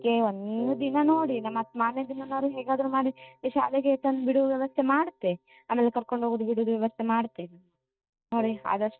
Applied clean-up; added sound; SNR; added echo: neural mask model DeepFilterNet 3.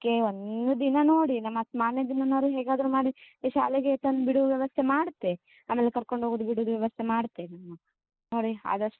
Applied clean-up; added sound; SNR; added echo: neural mask model Resemble Enhance denoiser.